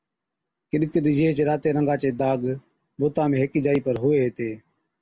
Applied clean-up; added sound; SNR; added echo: none; none; none; none.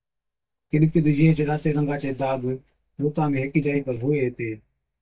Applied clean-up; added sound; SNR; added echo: neural mask model DeepFilterNet 3.